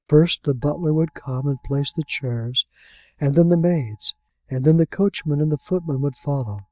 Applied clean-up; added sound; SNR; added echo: neural mask model DeepFilterNet 3.